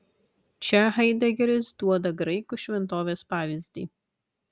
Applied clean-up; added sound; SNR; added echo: none; none; none; none.